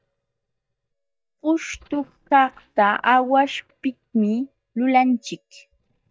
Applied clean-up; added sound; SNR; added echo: neural mask model DeepFilterNet 3.